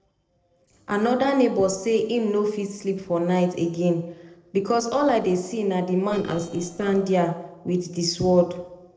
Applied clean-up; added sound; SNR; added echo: neural separator model SepFormer DNS4.